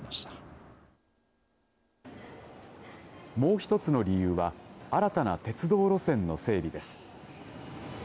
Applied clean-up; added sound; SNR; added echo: none; none; none; none.